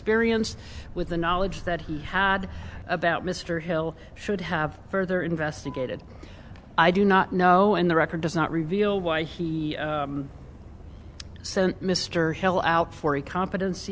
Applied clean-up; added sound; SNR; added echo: none; Motor vehicle (road); 15 dB; none.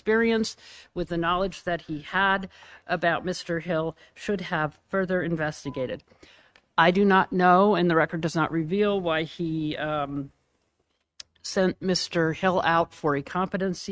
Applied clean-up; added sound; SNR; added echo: neural mask model RNNoise.